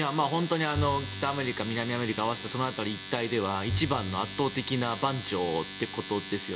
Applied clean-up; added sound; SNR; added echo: none; Bowed string instrument + Domestic sounds, home sounds; 8 dB; none.